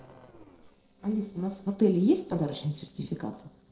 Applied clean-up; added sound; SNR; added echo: neural separator model SepFormer DNS4.